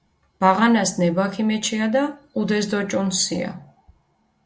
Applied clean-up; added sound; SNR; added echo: none; none; none; none.